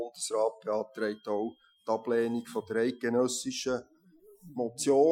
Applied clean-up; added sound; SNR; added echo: classical method Wiener filter.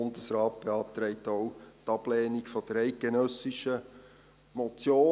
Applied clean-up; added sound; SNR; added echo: none; none; none; none.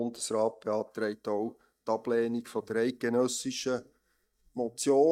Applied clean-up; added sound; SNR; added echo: neural mask model DeepFilterNet 3.